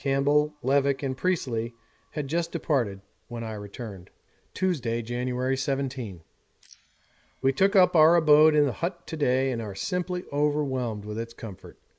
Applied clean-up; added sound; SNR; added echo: neural mask model Resemble Enhance denoiser.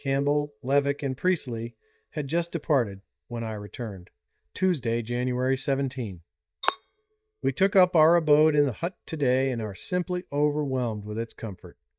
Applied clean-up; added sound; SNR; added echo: neural mask model DeepFilterNet 3.